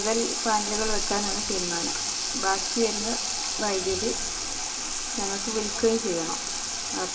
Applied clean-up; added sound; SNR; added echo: none; Sink (filling or washing) / Water tap, faucet; 0 dB; reverberation time 1.4 s.